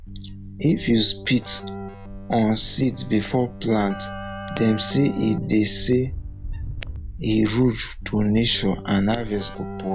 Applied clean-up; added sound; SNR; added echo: none; Keyboard (musical) + Wind; 11 dB; none.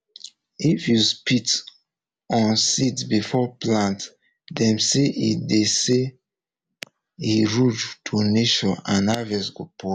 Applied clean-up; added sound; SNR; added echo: none; none; none; none.